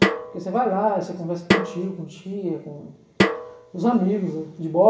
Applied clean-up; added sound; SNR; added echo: none; Snare drum; 3 dB; reverberation time 0.8 s.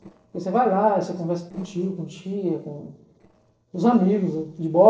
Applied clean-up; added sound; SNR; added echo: neural separator model SepFormer DNS4.